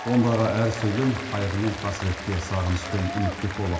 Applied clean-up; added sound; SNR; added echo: none; Applause; 10 dB; reverberation time 2.0 s.